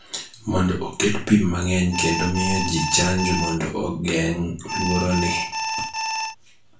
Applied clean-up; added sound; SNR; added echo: none; Alarm; 4 dB; reverberation time 0.3 s.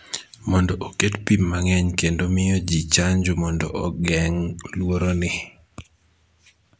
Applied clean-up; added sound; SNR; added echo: none; none; none; none.